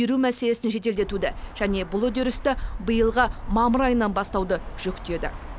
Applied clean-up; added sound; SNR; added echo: none; none; none; none.